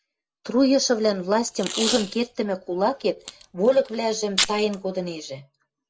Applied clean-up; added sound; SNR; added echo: none; Packing tape, duct tape; 8 dB; none.